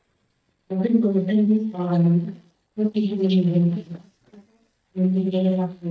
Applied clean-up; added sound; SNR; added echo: neural mask model DeepFilterNet 3.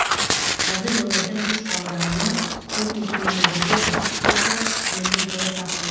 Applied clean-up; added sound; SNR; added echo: none; Tearing; -5 dB; reverberation time 1.1 s.